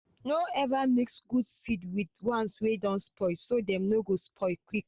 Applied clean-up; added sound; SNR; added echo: none; none; none; none.